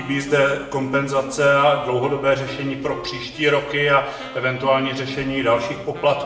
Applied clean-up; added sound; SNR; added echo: none; Wind instrument, woodwind instrument; 17 dB; reverberation time 0.8 s.